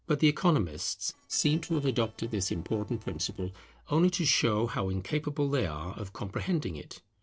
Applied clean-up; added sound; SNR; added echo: neural separator model SepFormer DNS4.